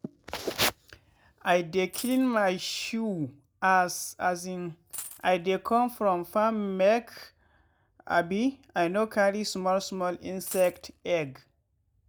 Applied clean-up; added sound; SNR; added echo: none; Coin (dropping); 15 dB; none.